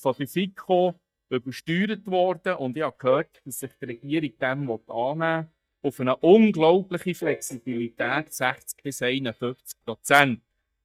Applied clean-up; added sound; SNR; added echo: neural mask model DeepFilterNet 3.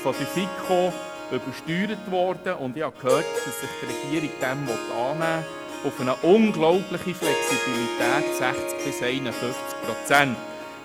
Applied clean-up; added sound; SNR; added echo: none; Harp; 5 dB; none.